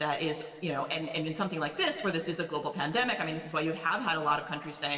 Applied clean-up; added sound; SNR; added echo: neural separator model SepFormer DNS4.